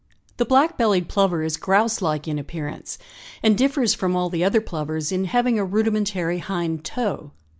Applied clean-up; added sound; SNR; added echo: none; none; none; none.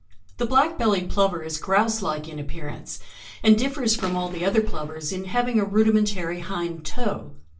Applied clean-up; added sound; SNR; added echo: none; Gunshot, gunfire; 19 dB; reverberation time 0.2 s.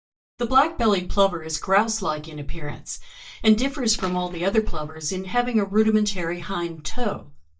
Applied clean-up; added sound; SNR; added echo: neural mask model DeepFilterNet 3.